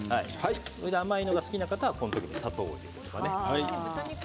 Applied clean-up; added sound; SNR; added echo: none; none; none; none.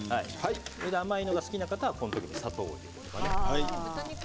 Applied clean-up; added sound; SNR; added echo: none; Slam / Alarm; 3 dB; none.